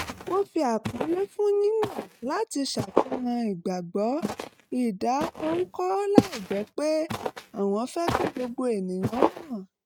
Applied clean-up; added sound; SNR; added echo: neural mask model RNNoise.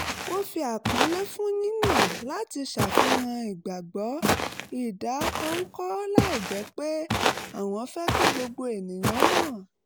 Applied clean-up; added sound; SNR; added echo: none; Walk, footsteps; -3 dB; none.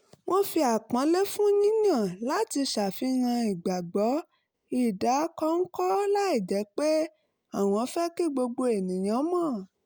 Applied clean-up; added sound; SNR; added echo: none; none; none; none.